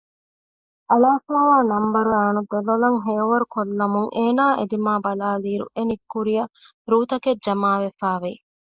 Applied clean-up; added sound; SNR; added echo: neural mask model Resemble Enhance denoiser.